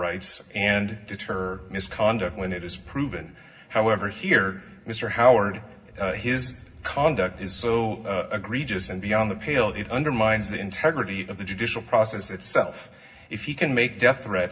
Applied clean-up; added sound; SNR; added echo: none; Wind; 19 dB; reverberation time 0.4 s.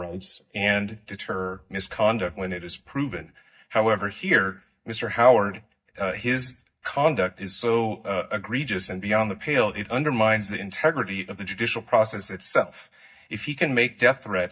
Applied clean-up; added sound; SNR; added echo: neural mask model DeepFilterNet 3.